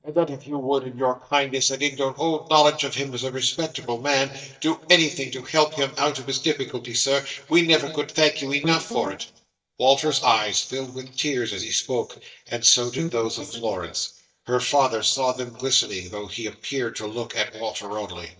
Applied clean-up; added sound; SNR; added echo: neural mask model DeepFilterNet 3.